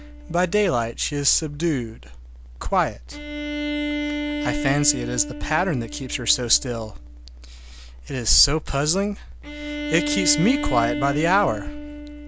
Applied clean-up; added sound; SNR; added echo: none; Bowed string instrument; 7 dB; none.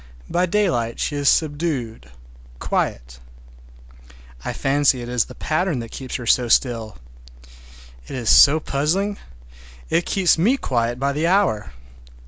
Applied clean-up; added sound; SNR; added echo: none; none; none; none.